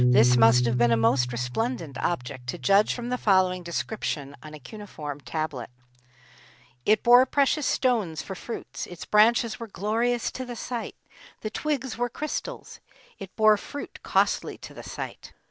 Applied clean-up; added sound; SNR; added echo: none; Piano; 7 dB; none.